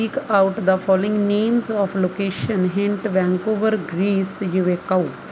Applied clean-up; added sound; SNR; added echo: none; none; none; none.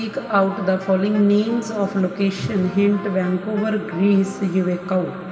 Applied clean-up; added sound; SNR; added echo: none; Wind instrument, woodwind instrument; 19 dB; reverberation time 2.0 s.